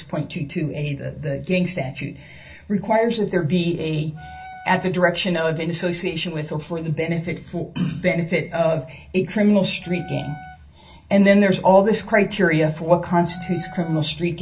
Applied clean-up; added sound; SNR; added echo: none; Wind instrument, woodwind instrument; 20 dB; reverberation time 0.2 s.